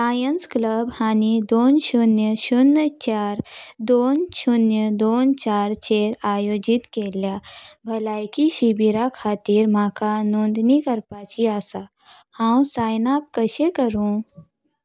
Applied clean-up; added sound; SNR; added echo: none; none; none; none.